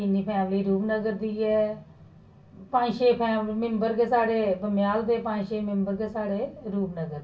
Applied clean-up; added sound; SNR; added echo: none; none; none; reverberation time 0.2 s.